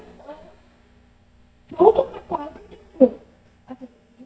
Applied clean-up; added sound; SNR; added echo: neural mask model DeepFilterNet 3.